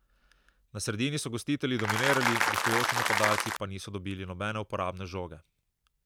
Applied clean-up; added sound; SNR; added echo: none; Applause; -5 dB; none.